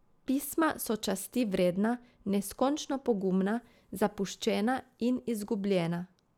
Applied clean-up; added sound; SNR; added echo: none; none; none; none.